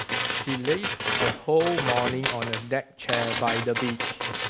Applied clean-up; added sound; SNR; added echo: none; Tools; 0 dB; none.